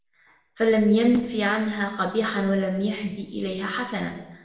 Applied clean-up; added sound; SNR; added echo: none; none; none; reverberation time 0.8 s.